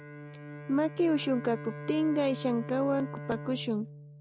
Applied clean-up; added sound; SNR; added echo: none; Bowed string instrument; 11 dB; none.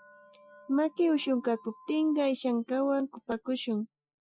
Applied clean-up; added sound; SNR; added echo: classical method Wiener filter.